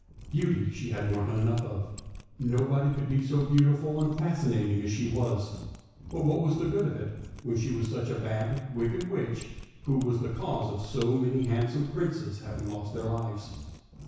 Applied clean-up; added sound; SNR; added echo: none; Mechanisms; 15 dB; reverberation time 1.1 s.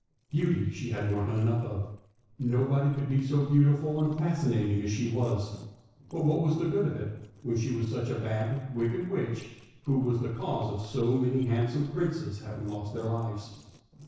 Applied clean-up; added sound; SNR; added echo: neural separator model SepFormer DNS4.